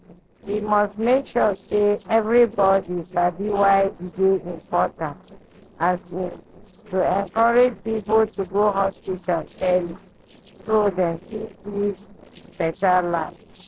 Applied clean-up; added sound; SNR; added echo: neural separator model SepFormer DNS4.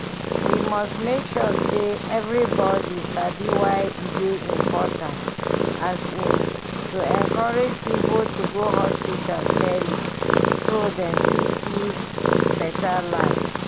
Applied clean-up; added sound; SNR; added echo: none; Purr; -3 dB; none.